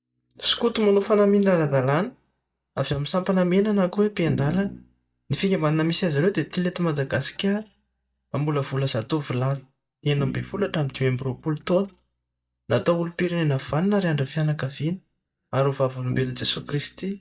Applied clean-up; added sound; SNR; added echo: neural mask model DeepFilterNet 3.